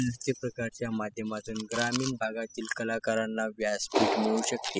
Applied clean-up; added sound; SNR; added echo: classical method spectral subtraction.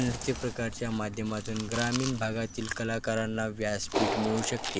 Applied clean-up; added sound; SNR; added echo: none; Clapping + Chewing, mastication; 6 dB; none.